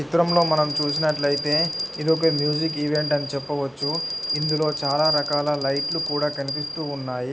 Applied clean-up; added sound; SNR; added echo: none; Bell; 5 dB; none.